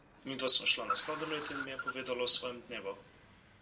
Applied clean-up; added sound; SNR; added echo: none; Car; 17 dB; none.